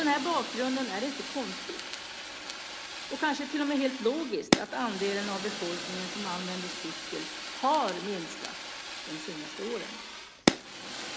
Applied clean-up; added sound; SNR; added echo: none; Fire; 2 dB; none.